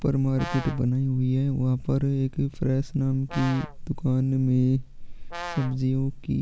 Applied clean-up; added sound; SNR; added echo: none; Brass instrument; 14 dB; none.